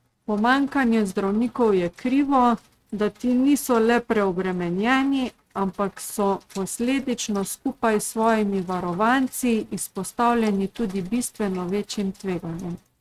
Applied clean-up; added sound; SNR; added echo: neural mask model RNNoise.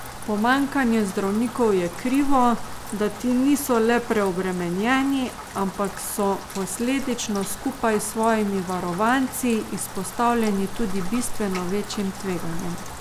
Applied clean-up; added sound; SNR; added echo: none; Rain; 9 dB; none.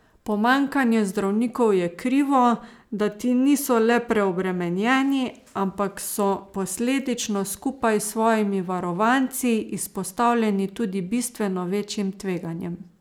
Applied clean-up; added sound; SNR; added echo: none; none; none; none.